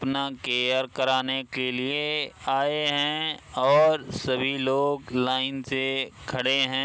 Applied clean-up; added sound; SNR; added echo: none; none; none; none.